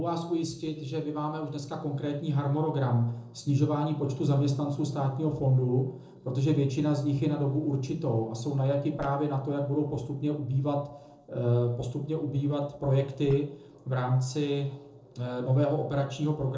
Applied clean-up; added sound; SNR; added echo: neural separator model SepFormer DNS4.